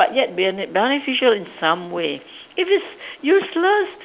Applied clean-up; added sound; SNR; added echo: none; none; none; none.